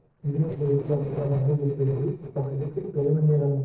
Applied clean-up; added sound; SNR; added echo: neural separator model SepFormer DNS4.